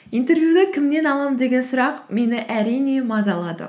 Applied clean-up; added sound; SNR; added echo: none; none; none; none.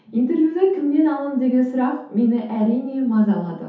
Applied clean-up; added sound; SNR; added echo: none; none; none; reverberation time 0.5 s.